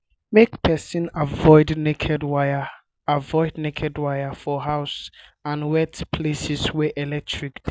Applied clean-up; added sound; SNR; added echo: none; none; none; none.